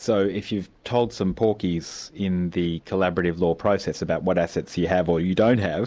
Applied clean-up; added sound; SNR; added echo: none; none; none; none.